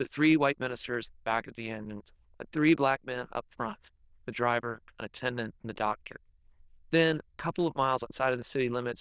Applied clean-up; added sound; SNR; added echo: neural diffusion model UNIVERSE++.